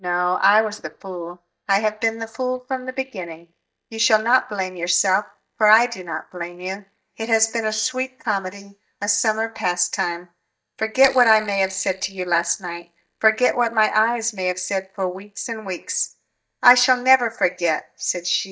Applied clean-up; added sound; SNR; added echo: neural mask model DeepFilterNet 3.